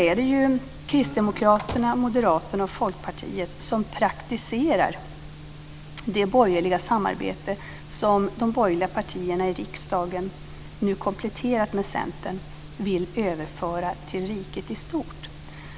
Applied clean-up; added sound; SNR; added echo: none; Squeak / Slam / Wood; 13 dB; none.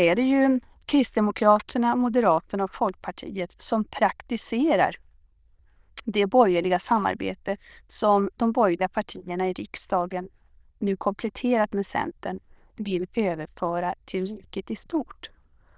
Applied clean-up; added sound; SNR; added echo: neural diffusion model UNIVERSE++.